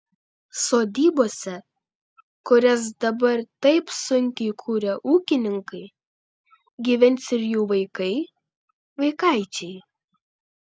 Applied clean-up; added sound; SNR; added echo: none; none; none; none.